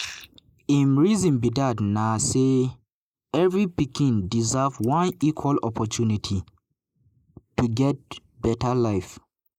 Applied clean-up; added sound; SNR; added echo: neural mask model Resemble Enhance denoiser.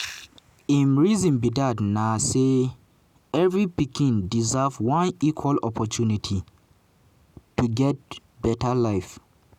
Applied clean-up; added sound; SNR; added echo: none; none; none; none.